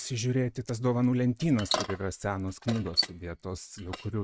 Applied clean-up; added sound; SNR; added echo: neural mask model RNNoise.